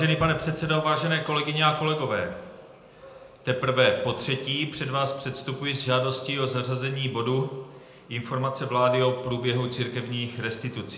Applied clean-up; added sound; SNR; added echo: none; none; none; reverberation time 0.7 s.